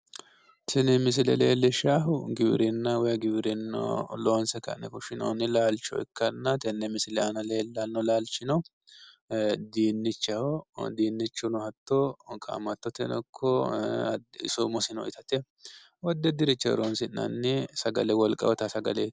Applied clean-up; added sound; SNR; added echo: none; none; none; none.